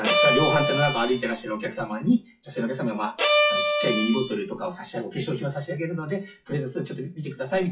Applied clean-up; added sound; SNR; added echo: classical method WPE with log-MMSE.